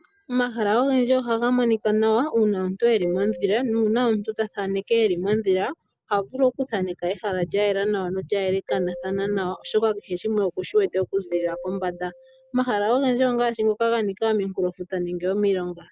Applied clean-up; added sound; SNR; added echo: none; Marimba, xylophone; 14 dB; none.